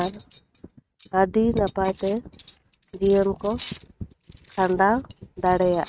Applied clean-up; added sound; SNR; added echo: neural mask model RNNoise.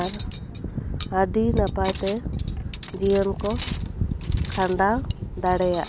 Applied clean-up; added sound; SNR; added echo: none; Cutlery, silverware; 4 dB; none.